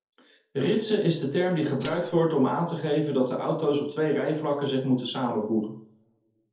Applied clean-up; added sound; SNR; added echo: none; Tambourine; 3 dB; reverberation time 0.5 s.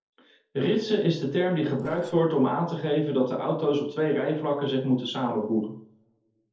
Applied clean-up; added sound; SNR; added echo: neural separator model SepFormer DNS4.